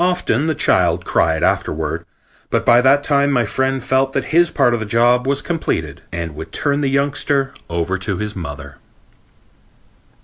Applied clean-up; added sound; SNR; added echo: none; none; none; none.